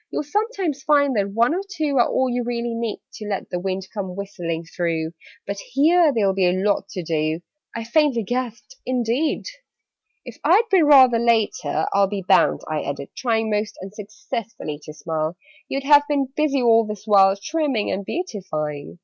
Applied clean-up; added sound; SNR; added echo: none; none; none; none.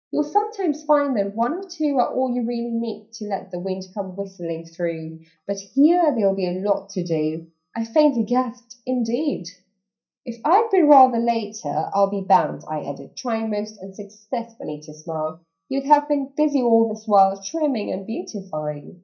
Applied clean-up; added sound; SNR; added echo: neural mask model DeepFilterNet 3.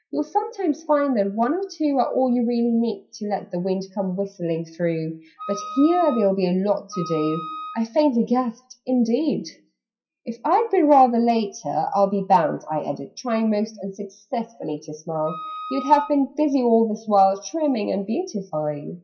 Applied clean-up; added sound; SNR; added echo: classical method WPE with log-MMSE.